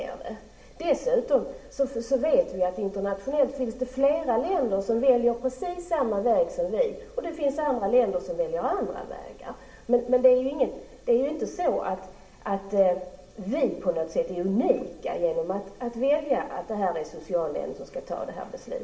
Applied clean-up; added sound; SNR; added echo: none; none; none; reverberation time 0.7 s.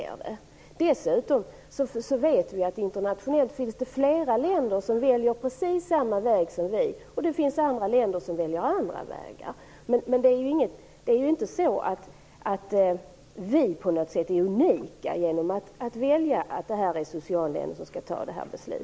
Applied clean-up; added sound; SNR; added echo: none; none; none; none.